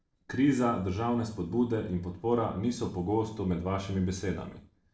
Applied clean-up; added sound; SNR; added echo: neural separator model SepFormer DNS4.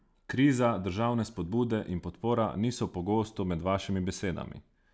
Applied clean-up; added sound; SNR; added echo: none; none; none; none.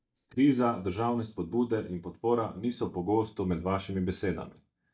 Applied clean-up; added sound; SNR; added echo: neural mask model DeepFilterNet 3.